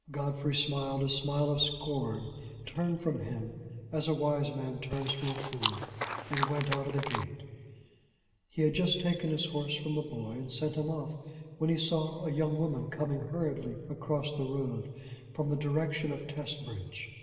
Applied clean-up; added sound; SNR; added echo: none; Chewing, mastication; 0 dB; reverberation time 1.9 s.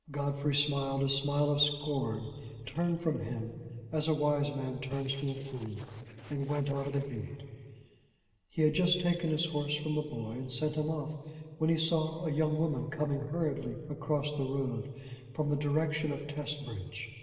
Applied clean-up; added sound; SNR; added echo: neural separator model SepFormer DNS4.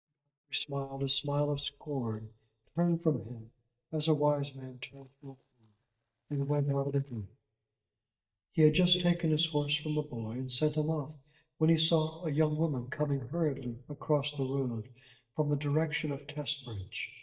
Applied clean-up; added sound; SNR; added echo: neural mask model DeepFilterNet 3.